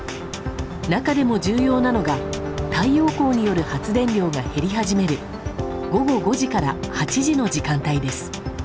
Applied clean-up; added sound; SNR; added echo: none; Car passing by; 14 dB; none.